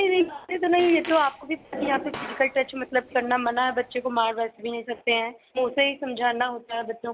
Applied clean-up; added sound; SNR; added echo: none; Fart; 17 dB; none.